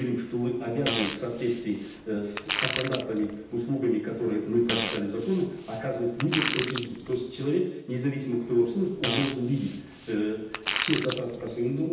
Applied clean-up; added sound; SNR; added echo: none; Fart; 6 dB; reverberation time 0.9 s.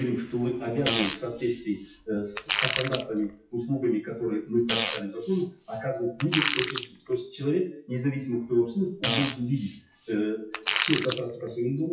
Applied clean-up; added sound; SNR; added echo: classical method WPE with log-MMSE.